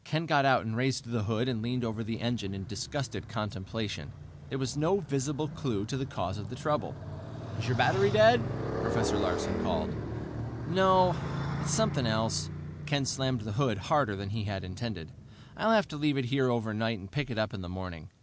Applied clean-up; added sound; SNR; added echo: none; Motorcycle; 7 dB; none.